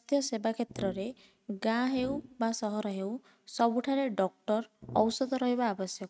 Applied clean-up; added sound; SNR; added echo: neural mask model RNNoise.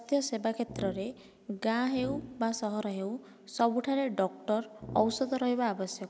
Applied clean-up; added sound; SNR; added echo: none; Brass instrument; 14 dB; none.